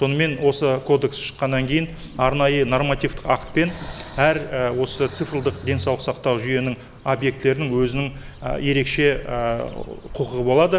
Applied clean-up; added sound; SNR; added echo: none; Cricket / Bird + Breathing; 15 dB; none.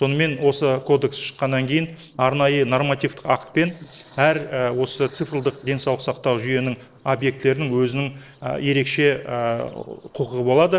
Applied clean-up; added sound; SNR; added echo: neural separator model SepFormer DNS4.